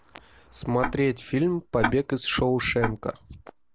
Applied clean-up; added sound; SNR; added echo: none; Tick-tock; 9 dB; none.